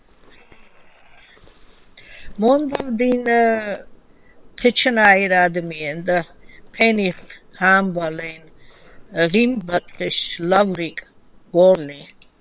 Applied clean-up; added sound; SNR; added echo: neural separator model SepFormer WHAM!.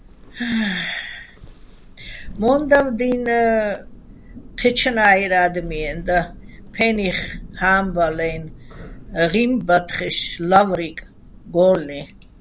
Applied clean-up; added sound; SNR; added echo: none; Thunder; 16 dB; none.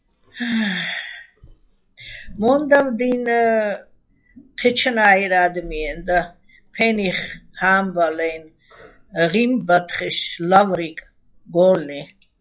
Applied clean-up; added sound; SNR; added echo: classical method log-MMSE.